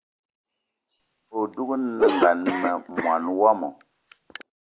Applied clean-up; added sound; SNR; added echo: none; Cough; 2 dB; none.